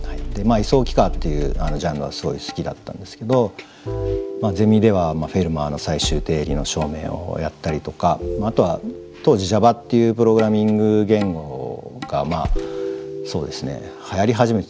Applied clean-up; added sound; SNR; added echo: none; none; none; none.